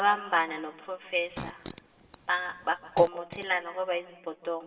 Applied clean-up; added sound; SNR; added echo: none; Fart; 14 dB; reverberation time 1.3 s.